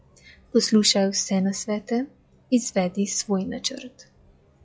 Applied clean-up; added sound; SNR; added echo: classical method log-MMSE.